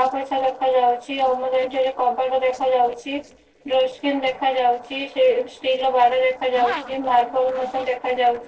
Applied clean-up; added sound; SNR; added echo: neural separator model SepFormer DNS4.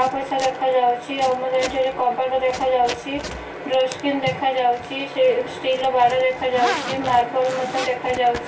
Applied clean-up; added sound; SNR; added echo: none; Zipper (clothing); 13 dB; reverberation time 0.2 s.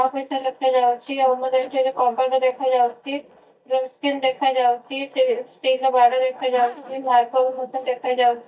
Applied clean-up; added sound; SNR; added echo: neural mask model DeepFilterNet 3.